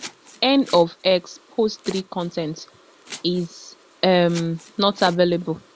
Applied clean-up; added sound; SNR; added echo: none; Domestic sounds, home sounds; 20 dB; none.